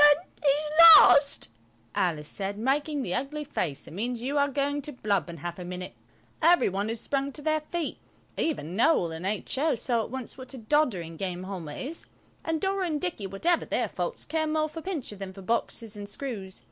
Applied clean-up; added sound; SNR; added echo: none; none; none; none.